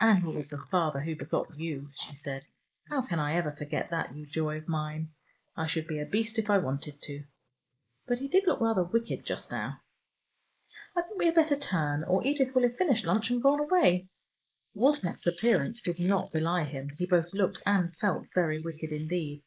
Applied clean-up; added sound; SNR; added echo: neural mask model Resemble Enhance denoiser.